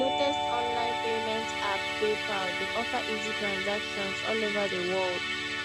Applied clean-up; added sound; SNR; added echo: none; Musical instrument; -2 dB; none.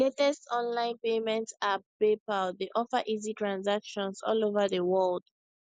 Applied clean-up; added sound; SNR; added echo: none; none; none; none.